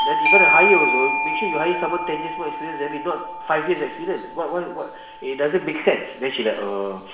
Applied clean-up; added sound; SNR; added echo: none; Bell / Doorbell; 0 dB; reverberation time 1.0 s.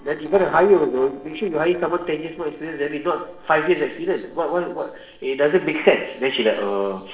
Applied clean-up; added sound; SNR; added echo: neural separator model SepFormer DNS4.